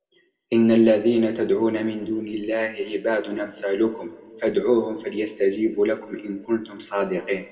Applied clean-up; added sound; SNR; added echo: none; none; none; reverberation time 1.2 s.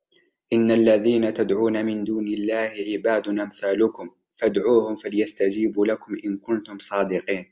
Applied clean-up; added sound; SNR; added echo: none; none; none; none.